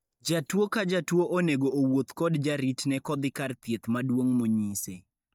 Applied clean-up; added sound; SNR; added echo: neural mask model DeepFilterNet 3.